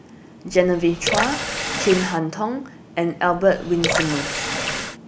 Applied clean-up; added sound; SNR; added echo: none; Water tap, faucet / Water; 3 dB; none.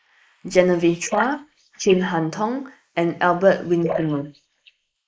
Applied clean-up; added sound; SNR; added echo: neural mask model Resemble Enhance denoiser.